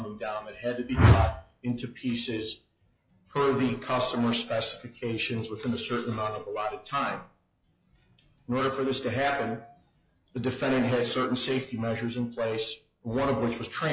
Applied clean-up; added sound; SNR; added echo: classical method log-MMSE.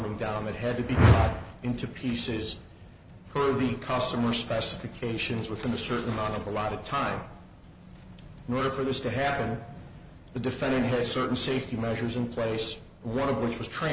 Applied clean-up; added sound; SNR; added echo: none; Whoosh, swoosh, swish; -4 dB; none.